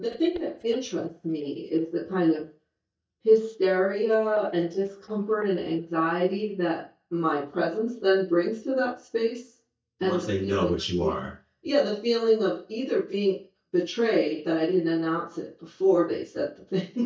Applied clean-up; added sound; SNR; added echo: neural mask model DeepFilterNet 3.